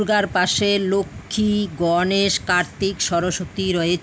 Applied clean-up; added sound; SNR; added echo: none; none; none; none.